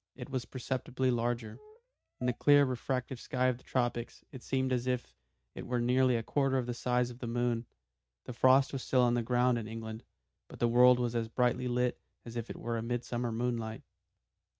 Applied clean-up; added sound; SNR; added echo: neural mask model RNNoise.